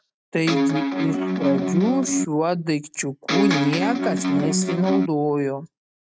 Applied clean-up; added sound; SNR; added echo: neural mask model RNNoise.